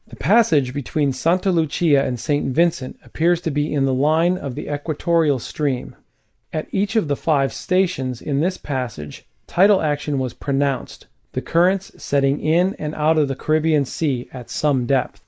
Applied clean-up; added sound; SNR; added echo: neural mask model Resemble Enhance denoiser.